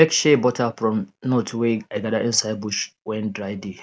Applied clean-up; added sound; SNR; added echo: none; none; none; none.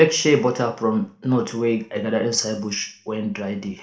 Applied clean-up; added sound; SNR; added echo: none; none; none; reverberation time 0.4 s.